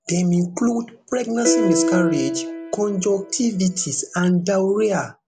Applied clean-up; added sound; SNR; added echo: none; Piano; 3 dB; none.